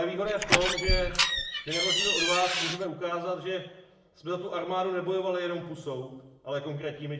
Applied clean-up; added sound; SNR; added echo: none; Door; -4 dB; reverberation time 0.8 s.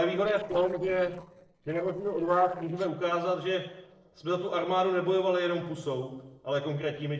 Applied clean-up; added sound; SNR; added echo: neural separator model SepFormer DNS4.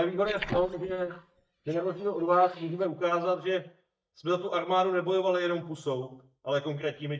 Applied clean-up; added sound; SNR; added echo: neural mask model DeepFilterNet 3.